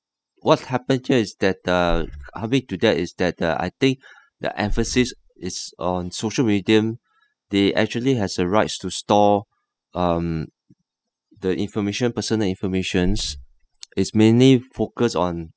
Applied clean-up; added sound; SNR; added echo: classical method spectral subtraction.